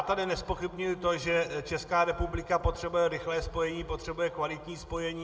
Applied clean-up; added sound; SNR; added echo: none; none; none; reverberation time 1.4 s.